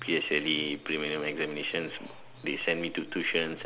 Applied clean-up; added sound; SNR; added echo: none; none; none; none.